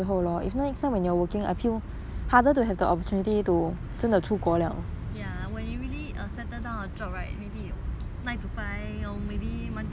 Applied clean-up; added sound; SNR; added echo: none; none; none; none.